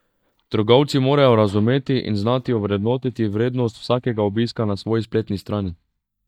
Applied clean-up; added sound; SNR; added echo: neural mask model DeepFilterNet 3.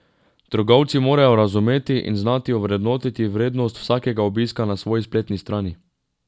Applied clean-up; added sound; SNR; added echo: none; none; none; none.